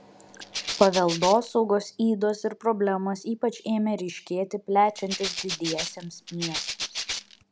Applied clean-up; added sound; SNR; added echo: none; Rattle (instrument); 7 dB; none.